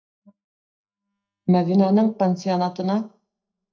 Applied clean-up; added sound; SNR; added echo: neural mask model DeepFilterNet 3.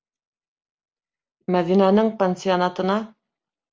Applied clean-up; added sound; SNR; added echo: none; none; none; none.